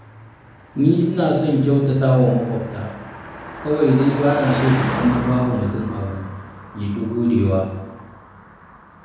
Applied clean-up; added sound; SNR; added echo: none; Car passing by; 12 dB; reverberation time 0.9 s.